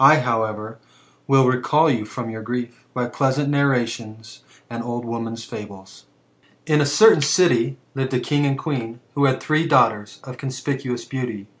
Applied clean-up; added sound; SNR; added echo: none; none; none; none.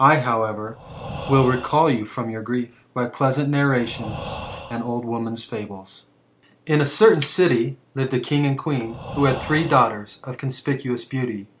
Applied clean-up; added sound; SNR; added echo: none; Breathing; 15 dB; none.